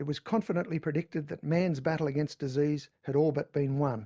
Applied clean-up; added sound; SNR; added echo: none; none; none; none.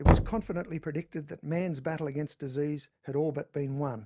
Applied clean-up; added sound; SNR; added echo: none; Knock; -1 dB; none.